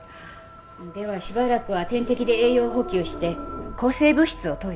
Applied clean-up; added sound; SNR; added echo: none; Growling; 11 dB; none.